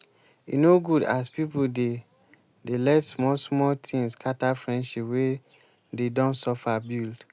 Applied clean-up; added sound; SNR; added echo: none; none; none; none.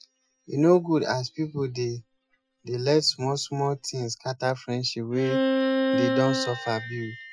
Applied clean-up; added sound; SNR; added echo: classical method Wiener filter.